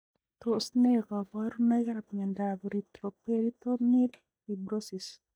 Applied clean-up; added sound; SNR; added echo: neural mask model DeepFilterNet 3.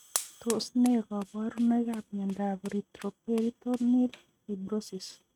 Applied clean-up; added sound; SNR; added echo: neural mask model RNNoise.